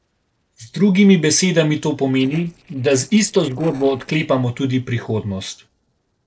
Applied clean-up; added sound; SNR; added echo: neural separator model SepFormer DNS4.